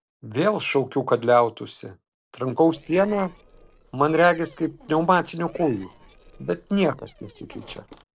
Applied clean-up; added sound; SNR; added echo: neural separator model SepFormer DNS4.